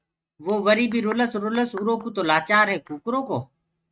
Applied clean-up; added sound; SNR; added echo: neural mask model RNNoise.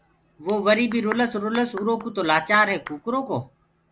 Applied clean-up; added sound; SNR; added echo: none; Clapping; 17 dB; none.